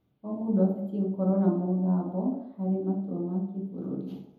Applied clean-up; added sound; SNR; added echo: none; none; none; reverberation time 0.9 s.